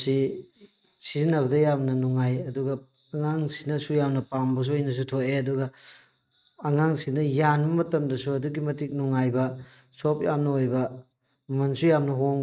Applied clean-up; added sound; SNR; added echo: neural mask model RNNoise.